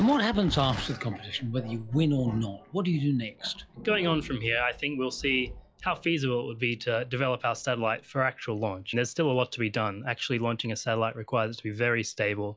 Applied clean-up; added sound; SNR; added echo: classical method log-MMSE.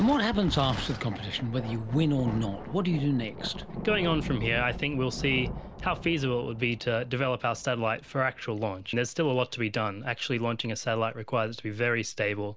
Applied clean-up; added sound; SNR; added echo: none; Thunder; 11 dB; none.